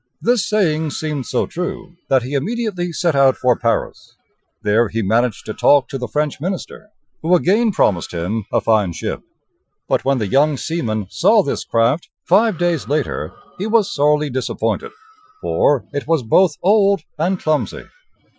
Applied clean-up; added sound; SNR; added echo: classical method Wiener filter.